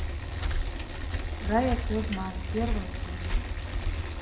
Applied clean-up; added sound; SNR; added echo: none; Bicycle; -4 dB; reverberation time 0.7 s.